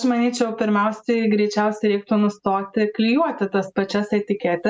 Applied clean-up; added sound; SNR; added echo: none; none; none; none.